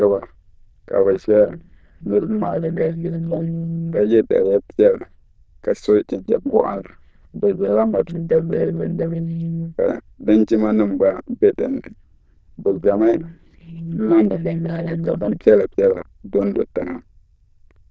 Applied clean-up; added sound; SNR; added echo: neural diffusion model UNIVERSE++.